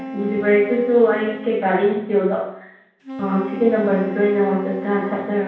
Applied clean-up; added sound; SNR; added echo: none; Wind instrument, woodwind instrument; 13 dB; reverberation time 0.7 s.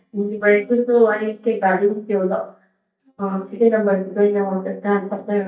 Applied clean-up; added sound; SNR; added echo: neural mask model DeepFilterNet 3.